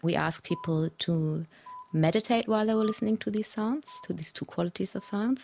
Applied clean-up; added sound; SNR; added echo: none; none; none; none.